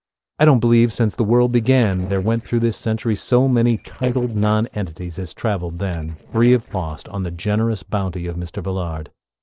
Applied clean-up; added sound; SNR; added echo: neural separator model SepFormer DNS4.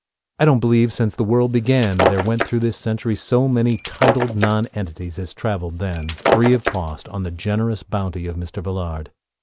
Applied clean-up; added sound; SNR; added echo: none; Shatter; 4 dB; none.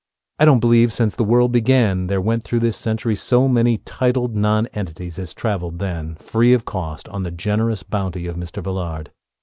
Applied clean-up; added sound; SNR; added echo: none; none; none; none.